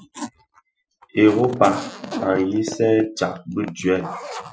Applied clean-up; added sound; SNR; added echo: classical method Wiener filter.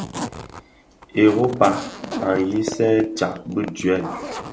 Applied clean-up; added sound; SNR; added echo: none; Zipper (clothing); 12 dB; none.